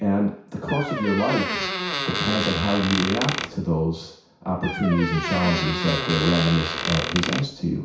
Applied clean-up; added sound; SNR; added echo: none; Squeak; 3 dB; reverberation time 0.6 s.